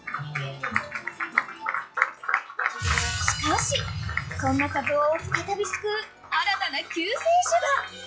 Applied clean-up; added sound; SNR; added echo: classical method log-MMSE.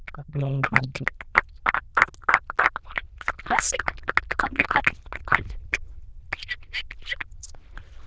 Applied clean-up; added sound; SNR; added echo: neural diffusion model UNIVERSE++.